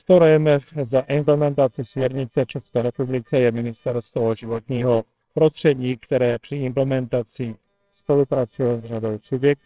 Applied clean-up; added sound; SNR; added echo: neural separator model SepFormer WHAMR!.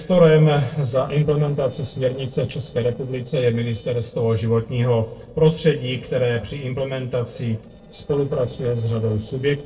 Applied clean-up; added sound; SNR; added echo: neural separator model SepFormer DNS4.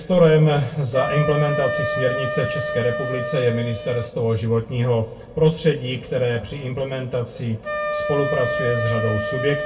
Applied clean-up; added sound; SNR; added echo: none; Wind instrument, woodwind instrument; 6 dB; reverberation time 0.2 s.